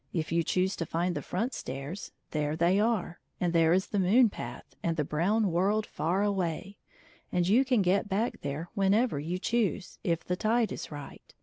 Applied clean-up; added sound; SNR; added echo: none; none; none; none.